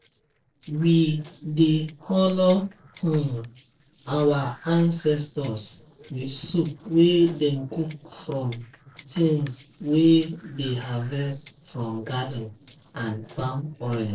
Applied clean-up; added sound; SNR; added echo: neural separator model SepFormer DNS4.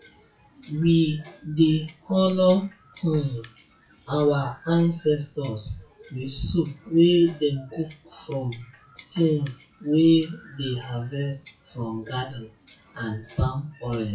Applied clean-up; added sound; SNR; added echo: classical method WPE with log-MMSE.